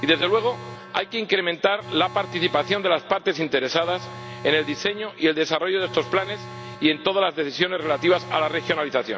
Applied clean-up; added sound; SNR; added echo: none; Alarm; 16 dB; none.